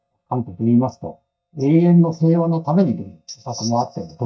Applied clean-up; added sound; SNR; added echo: neural mask model DeepFilterNet 3.